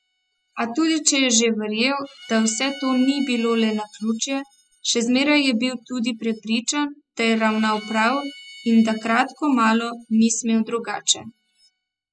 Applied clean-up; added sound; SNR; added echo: classical method spectral subtraction.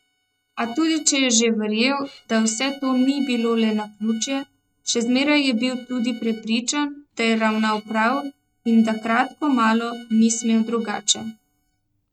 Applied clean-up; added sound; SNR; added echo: neural mask model RNNoise.